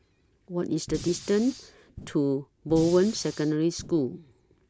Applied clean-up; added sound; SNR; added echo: none; Fire; 15 dB; none.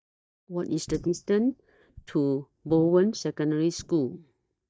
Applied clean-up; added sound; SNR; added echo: neural mask model DeepFilterNet 3.